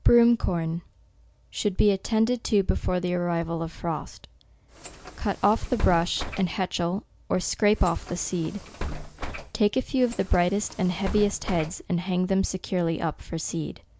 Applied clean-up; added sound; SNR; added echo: none; Bus; 10 dB; none.